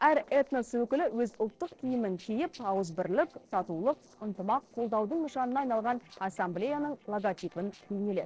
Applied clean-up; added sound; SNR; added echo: neural separator model SepFormer DNS4.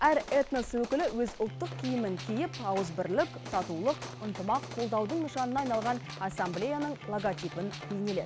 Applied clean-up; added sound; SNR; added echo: none; Gunshot, gunfire; 15 dB; none.